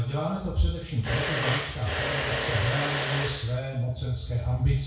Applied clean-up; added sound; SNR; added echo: none; Mechanisms; 1 dB; reverberation time 0.6 s.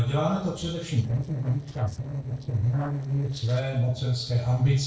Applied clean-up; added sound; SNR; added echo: neural separator model SepFormer DNS4.